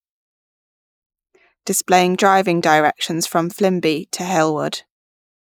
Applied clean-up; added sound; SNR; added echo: neural mask model Resemble Enhance denoiser.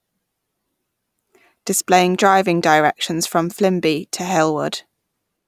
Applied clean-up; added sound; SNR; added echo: none; none; none; none.